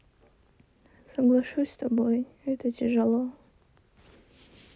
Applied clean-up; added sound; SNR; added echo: none; none; none; none.